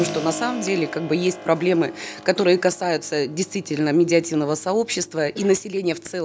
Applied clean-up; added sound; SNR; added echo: none; Keyboard (musical); 16 dB; none.